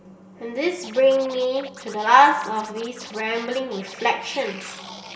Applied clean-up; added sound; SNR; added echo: none; Scratching (performance technique); 19 dB; reverberation time 0.2 s.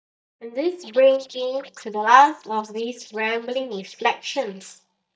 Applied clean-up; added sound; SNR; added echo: neural mask model DeepFilterNet 3.